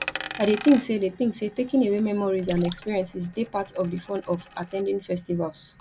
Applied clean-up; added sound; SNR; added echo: none; Coin (dropping) + Splash, splatter; 15 dB; none.